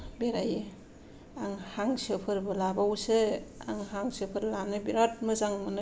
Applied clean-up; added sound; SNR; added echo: none; none; none; none.